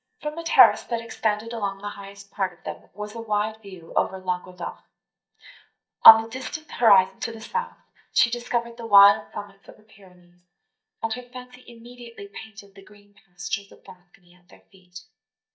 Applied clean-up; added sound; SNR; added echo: neural mask model DeepFilterNet 3.